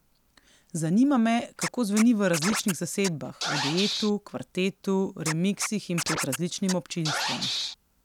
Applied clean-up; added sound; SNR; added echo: none; Scratching (performance technique); 6 dB; none.